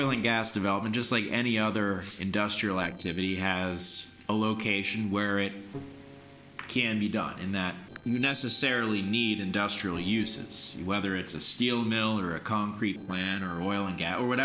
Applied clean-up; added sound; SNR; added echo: neural separator model SepFormer DNS4.